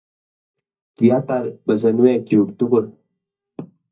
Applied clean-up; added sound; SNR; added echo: neural mask model DeepFilterNet 3.